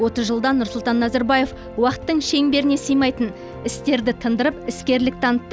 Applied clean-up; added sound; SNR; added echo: none; none; none; none.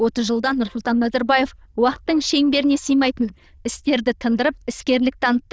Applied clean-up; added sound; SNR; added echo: neural diffusion model UNIVERSE++.